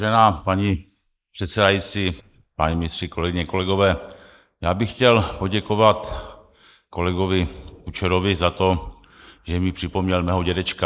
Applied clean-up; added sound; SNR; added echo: neural mask model Resemble Enhance denoiser.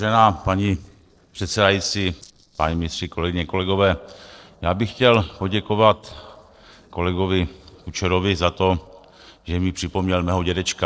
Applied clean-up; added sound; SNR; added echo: neural separator model SepFormer DNS4.